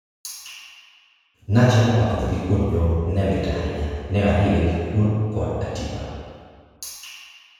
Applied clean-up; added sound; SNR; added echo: none; none; none; reverberation time 1.9 s.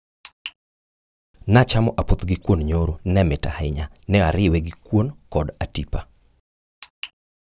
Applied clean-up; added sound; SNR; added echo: none; none; none; none.